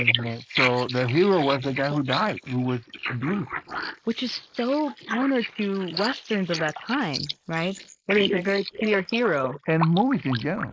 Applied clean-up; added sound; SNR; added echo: neural mask model Resemble Enhance denoiser.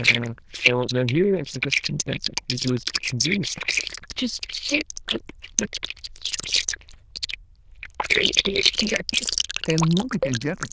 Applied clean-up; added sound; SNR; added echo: neural diffusion model UNIVERSE++.